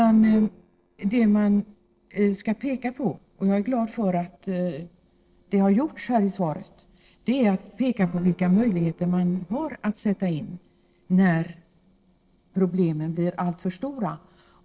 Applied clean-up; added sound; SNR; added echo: neural separator model SepFormer DNS4.